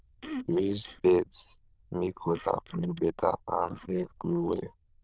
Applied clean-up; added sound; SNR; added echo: neural diffusion model UNIVERSE++.